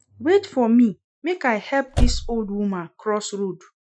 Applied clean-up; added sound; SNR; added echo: classical method Wiener filter.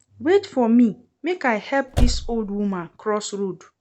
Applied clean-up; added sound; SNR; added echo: none; Slam / Car; 1 dB; none.